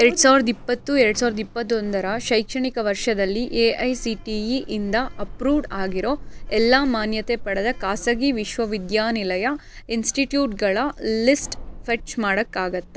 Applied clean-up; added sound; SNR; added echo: none; Sliding door; 13 dB; none.